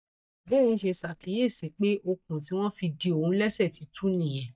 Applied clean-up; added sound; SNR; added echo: neural mask model DeepFilterNet 3.